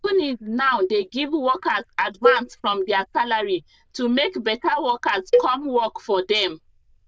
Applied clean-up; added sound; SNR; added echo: neural diffusion model UNIVERSE++.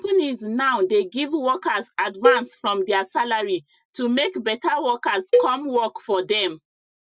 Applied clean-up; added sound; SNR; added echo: neural mask model DeepFilterNet 3.